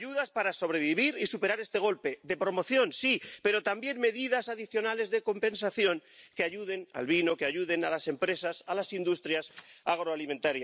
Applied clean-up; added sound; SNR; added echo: none; none; none; none.